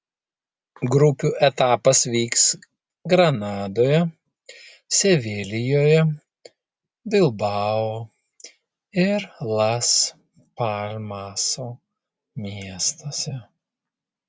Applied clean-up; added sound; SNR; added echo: none; none; none; none.